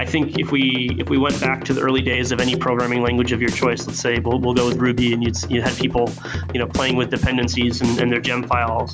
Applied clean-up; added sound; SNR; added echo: none; Drum kit; 6 dB; none.